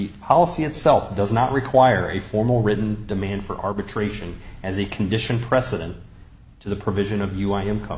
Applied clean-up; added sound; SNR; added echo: none; none; none; none.